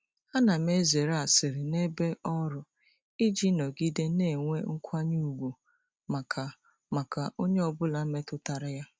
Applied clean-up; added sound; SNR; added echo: none; none; none; none.